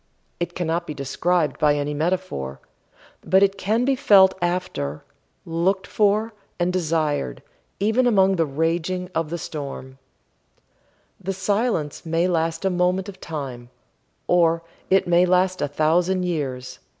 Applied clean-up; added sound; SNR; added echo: none; none; none; none.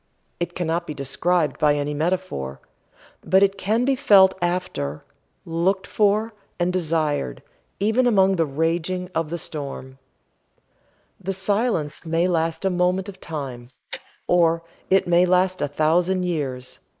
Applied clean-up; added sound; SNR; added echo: neural mask model Resemble Enhance denoiser.